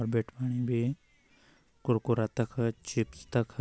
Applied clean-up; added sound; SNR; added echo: none; none; none; none.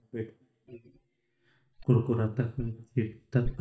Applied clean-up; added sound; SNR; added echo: neural mask model DeepFilterNet 3.